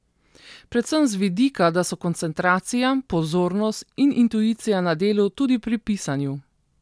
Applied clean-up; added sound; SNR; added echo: none; none; none; none.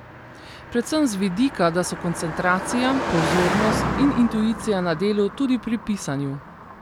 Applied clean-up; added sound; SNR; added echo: none; Car passing by; 6 dB; none.